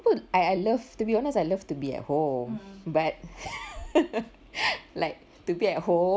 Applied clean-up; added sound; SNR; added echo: none; none; none; none.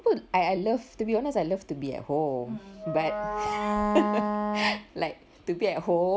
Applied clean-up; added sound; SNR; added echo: none; Wind instrument, woodwind instrument; 2 dB; none.